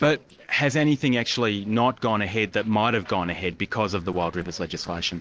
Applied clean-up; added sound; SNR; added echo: neural separator model SepFormer DNS4.